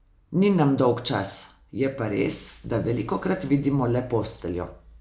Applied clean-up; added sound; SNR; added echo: none; none; none; none.